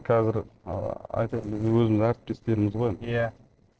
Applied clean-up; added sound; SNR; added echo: neural separator model SepFormer DNS4.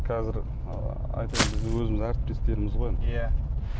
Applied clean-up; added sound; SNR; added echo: none; Walk, footsteps; 2 dB; none.